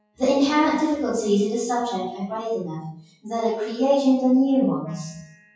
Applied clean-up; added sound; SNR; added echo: classical method WPE with log-MMSE.